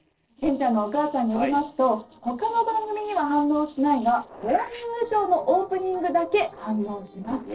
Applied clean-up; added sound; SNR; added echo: neural separator model SepFormer DNS4.